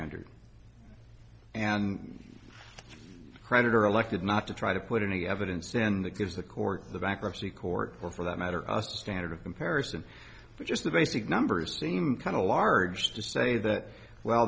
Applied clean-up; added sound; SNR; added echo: none; none; none; none.